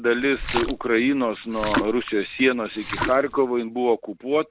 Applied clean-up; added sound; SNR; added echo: none; Splash, splatter; 8 dB; none.